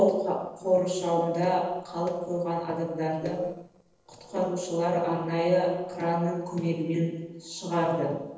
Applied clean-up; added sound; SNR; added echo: neural separator model SepFormer DNS4.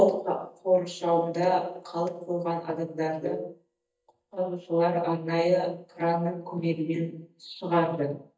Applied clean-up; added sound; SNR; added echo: neural mask model DeepFilterNet 3.